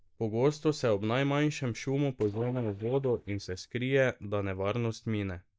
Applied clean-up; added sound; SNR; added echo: neural mask model DeepFilterNet 3.